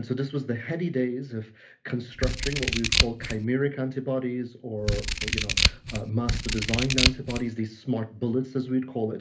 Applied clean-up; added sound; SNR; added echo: none; Scissors; -3 dB; reverberation time 0.3 s.